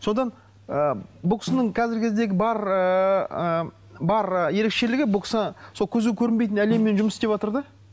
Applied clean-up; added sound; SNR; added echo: none; Snare drum; 14 dB; none.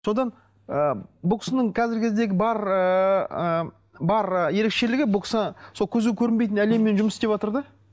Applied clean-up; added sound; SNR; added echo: neural mask model DeepFilterNet 3.